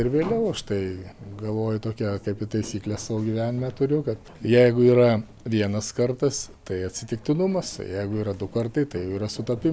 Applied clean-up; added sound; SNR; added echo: none; none; none; none.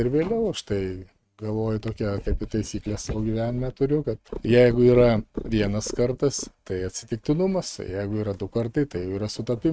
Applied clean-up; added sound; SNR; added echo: neural mask model RNNoise.